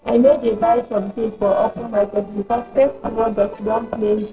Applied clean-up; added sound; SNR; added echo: neural separator model SepFormer DNS4.